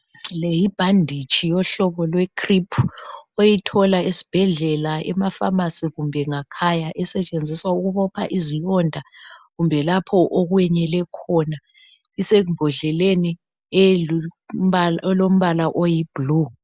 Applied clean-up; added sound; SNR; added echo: none; none; none; none.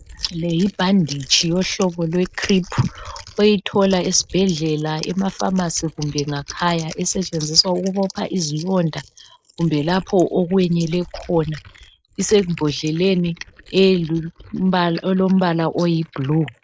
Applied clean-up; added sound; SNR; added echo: neural mask model Resemble Enhance denoiser.